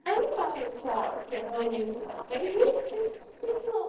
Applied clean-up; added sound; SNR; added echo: neural separator model SepFormer DNS4.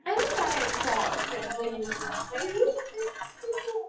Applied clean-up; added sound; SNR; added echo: classical method WPE with log-MMSE.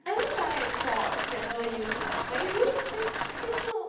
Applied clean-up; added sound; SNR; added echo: none; Rain; 1 dB; reverberation time 0.9 s.